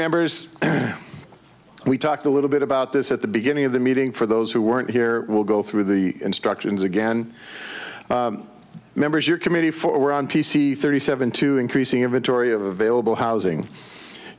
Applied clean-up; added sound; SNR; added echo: none; none; none; none.